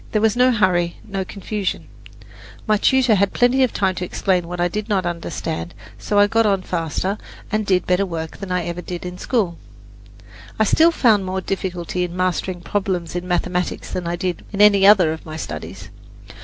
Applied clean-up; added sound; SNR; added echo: none; none; none; none.